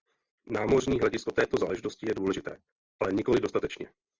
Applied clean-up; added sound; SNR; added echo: none; none; none; none.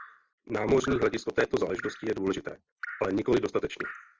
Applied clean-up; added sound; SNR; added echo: none; Drip; 15 dB; none.